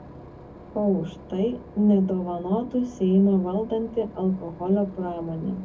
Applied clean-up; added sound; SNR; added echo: none; Engine / Boat, Water vehicle; 18 dB; reverberation time 0.3 s.